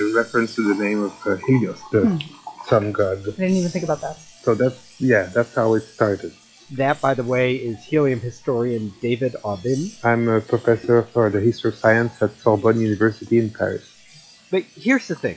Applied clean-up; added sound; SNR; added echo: classical method log-MMSE.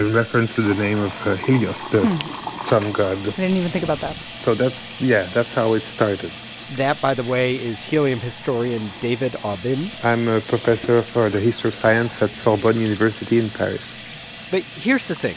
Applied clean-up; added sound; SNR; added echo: none; Sink (filling or washing) / Water tap, faucet; 12 dB; none.